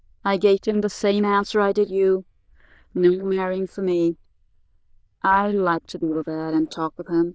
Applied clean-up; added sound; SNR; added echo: neural diffusion model UNIVERSE++.